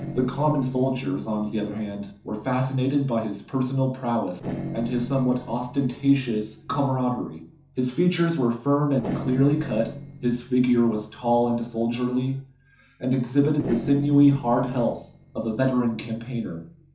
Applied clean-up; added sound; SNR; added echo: neural separator model SepFormer DNS4.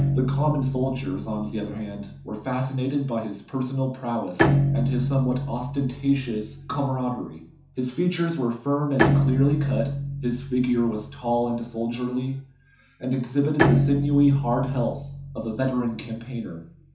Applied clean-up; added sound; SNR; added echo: none; Bowed string instrument; 1 dB; reverberation time 0.9 s.